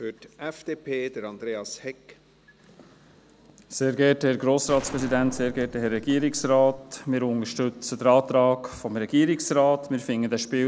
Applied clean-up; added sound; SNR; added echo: none; Gunshot, gunfire; 16 dB; none.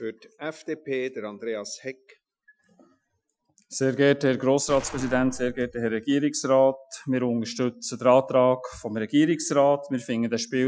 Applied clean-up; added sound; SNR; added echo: classical method Wiener filter.